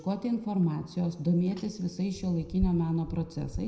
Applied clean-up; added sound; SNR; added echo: none; Bicycle; 12 dB; reverberation time 0.7 s.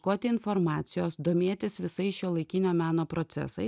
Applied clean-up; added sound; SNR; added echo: none; none; none; none.